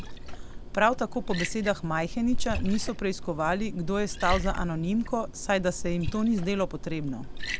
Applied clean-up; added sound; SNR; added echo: none; Liquid; 4 dB; none.